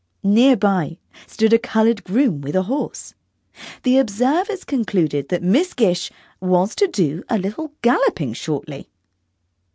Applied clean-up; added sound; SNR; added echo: none; none; none; none.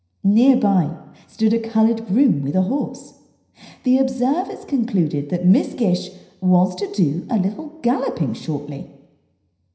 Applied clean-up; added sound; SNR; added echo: none; none; none; reverberation time 0.9 s.